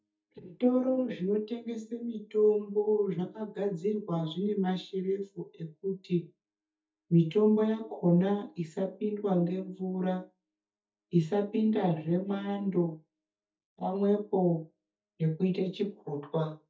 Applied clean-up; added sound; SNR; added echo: neural mask model DeepFilterNet 3.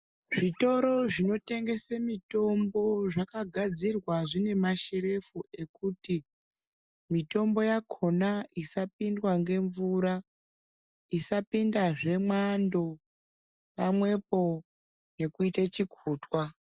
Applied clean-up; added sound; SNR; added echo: none; none; none; none.